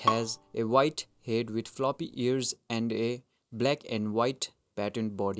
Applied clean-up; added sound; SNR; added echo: none; Bowed string instrument; 6 dB; none.